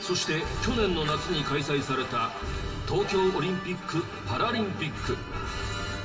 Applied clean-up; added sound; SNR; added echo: none; Fire; 20 dB; reverberation time 1.0 s.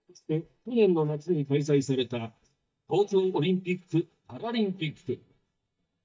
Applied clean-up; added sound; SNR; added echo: neural mask model DeepFilterNet 3.